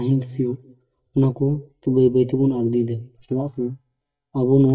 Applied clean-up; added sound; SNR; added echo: neural mask model DeepFilterNet 3.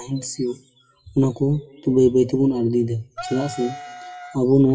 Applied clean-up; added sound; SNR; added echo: classical method WPE with log-MMSE.